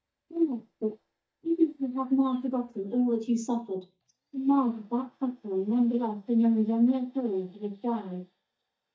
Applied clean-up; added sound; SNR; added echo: neural mask model DeepFilterNet 3.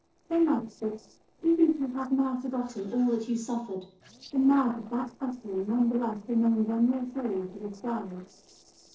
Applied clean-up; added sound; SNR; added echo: neural separator model SepFormer DNS4.